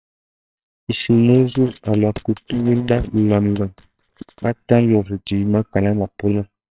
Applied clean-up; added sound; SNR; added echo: neural separator model SepFormer WHAMR!.